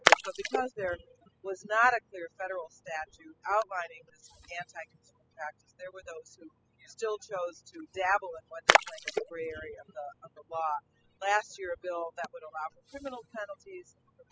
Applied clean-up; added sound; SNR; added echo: classical method spectral subtraction.